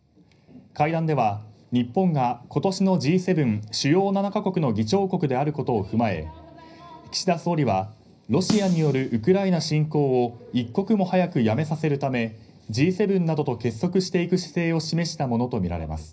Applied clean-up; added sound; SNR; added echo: none; Snare drum; 12 dB; reverberation time 0.4 s.